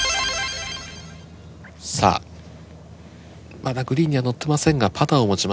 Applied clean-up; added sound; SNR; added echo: none; none; none; none.